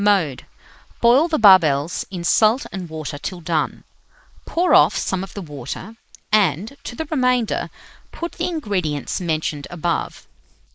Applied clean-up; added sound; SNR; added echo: neural mask model Resemble Enhance denoiser.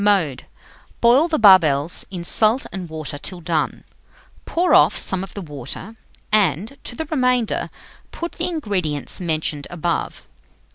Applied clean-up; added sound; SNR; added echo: none; none; none; none.